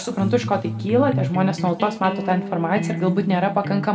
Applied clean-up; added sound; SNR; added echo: none; Electric guitar; 6 dB; reverberation time 1.2 s.